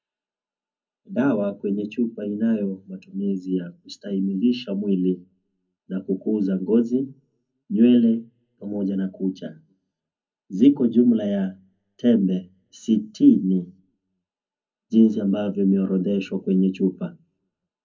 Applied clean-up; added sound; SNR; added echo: none; none; none; reverberation time 0.4 s.